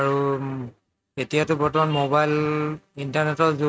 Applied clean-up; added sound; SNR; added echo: neural mask model RNNoise.